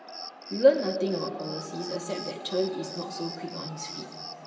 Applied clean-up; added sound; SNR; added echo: none; Cricket; 11 dB; reverberation time 2.5 s.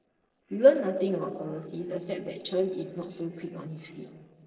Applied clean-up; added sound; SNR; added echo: neural separator model SepFormer DNS4.